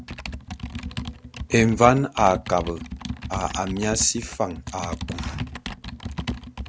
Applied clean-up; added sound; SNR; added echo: none; Computer keyboard; 8 dB; none.